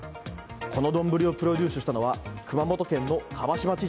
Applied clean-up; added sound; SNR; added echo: none; none; none; none.